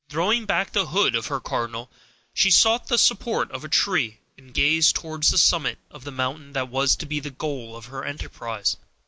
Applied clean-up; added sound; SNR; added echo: none; none; none; none.